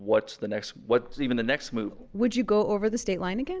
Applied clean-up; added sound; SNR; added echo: none; none; none; none.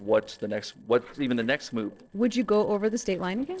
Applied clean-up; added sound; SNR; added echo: neural separator model SepFormer DNS4.